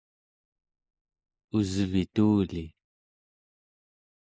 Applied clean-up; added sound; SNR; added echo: neural mask model Resemble Enhance denoiser.